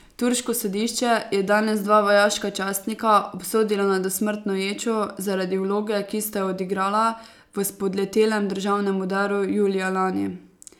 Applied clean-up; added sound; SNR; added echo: none; none; none; none.